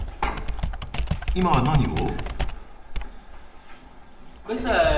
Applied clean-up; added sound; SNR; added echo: none; Computer keyboard; 1 dB; reverberation time 0.7 s.